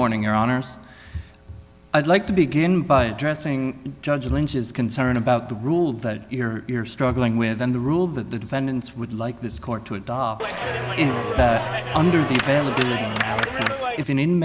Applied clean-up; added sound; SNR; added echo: none; Clapping; 3 dB; none.